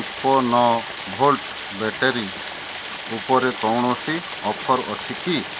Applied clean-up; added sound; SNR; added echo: none; Stream; 8 dB; none.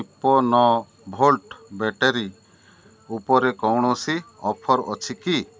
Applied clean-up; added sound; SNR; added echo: none; none; none; none.